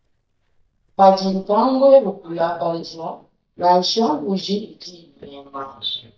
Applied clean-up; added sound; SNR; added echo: neural mask model DeepFilterNet 3.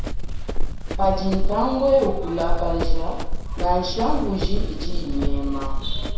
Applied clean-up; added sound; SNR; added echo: none; Run; -4 dB; reverberation time 0.7 s.